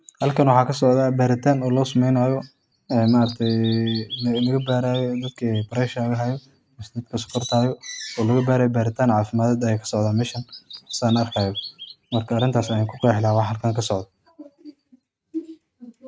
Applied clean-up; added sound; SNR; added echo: neural mask model RNNoise.